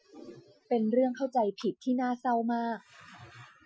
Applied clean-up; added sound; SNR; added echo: classical method Wiener filter.